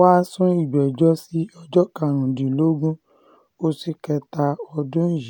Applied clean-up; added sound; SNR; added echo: none; none; none; none.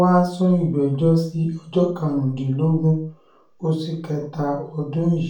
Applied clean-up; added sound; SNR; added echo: none; none; none; reverberation time 0.4 s.